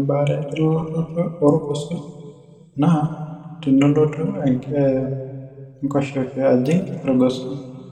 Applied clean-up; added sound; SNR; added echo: none; none; none; reverberation time 1.6 s.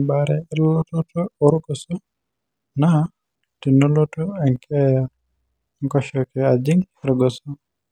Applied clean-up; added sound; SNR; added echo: none; none; none; none.